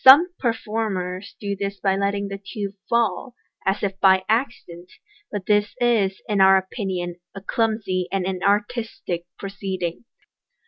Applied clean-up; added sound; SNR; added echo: none; none; none; none.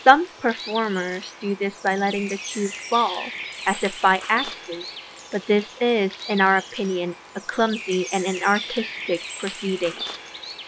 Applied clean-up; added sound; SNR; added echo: none; Bird; 12 dB; none.